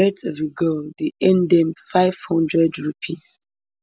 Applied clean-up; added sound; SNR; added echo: none; none; none; none.